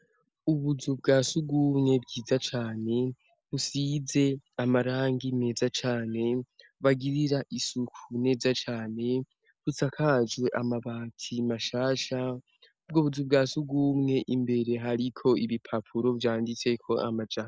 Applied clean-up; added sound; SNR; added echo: none; none; none; none.